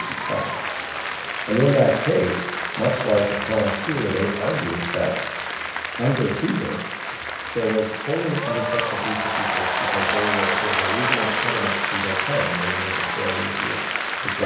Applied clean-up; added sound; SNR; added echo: none; Applause; 0 dB; reverberation time 1.0 s.